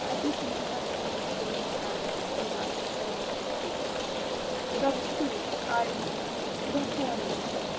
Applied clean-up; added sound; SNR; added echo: none; Rain; -5 dB; none.